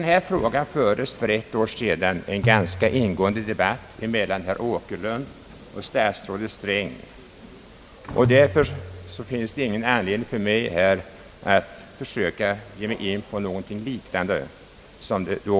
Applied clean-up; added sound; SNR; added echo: none; Tabla; 8 dB; none.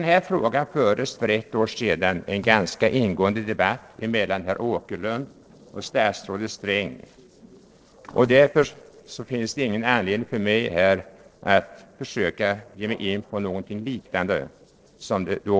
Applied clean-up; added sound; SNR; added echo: neural separator model SepFormer DNS4.